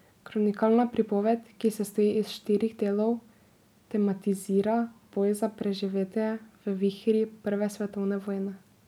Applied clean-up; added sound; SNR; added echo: none; none; none; none.